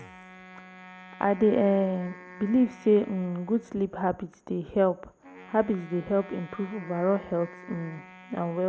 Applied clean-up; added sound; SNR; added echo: none; Wind instrument, woodwind instrument; 20 dB; none.